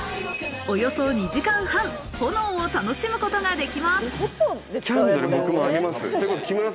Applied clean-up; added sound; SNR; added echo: none; none; none; none.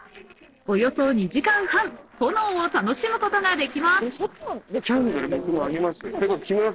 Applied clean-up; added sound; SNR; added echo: neural separator model SepFormer DNS4.